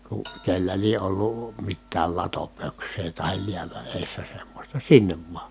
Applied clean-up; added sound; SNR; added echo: none; Bell; 19 dB; none.